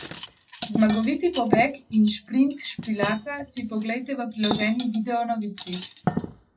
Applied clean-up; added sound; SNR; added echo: none; Cutlery, silverware; 4 dB; reverberation time 0.2 s.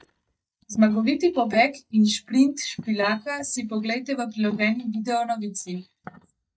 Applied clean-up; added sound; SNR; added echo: neural mask model DeepFilterNet 3.